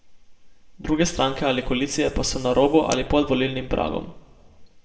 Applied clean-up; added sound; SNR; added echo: none; Cutlery, silverware; 18 dB; reverberation time 0.9 s.